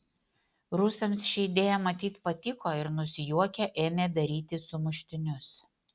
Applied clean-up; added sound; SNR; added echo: none; none; none; none.